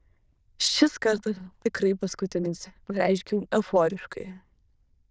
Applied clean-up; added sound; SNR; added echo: neural diffusion model UNIVERSE++.